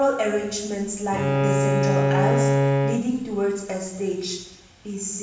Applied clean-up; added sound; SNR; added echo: none; Bowed string instrument; -4 dB; reverberation time 0.9 s.